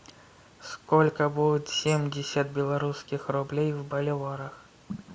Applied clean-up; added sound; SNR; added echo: none; Tambourine; 16 dB; none.